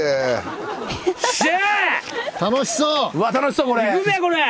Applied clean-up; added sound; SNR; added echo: none; none; none; none.